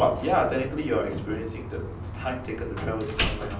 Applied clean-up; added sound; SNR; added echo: none; Slam; 5 dB; reverberation time 0.6 s.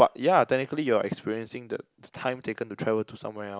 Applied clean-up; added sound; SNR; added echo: none; none; none; none.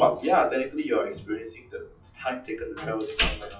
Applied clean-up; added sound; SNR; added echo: classical method WPE with log-MMSE.